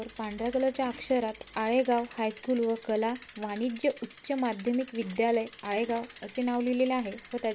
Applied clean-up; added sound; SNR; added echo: none; Bicycle; 13 dB; none.